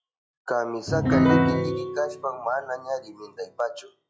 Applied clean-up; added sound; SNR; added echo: classical method log-MMSE.